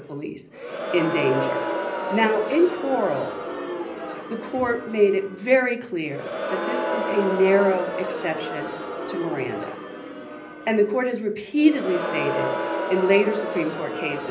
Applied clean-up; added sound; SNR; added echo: none; Crowd; 5 dB; reverberation time 0.5 s.